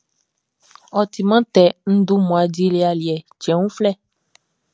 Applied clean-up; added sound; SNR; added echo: none; none; none; none.